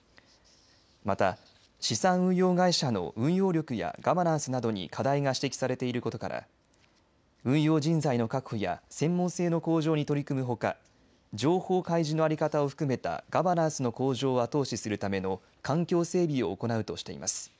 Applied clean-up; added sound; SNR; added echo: none; none; none; none.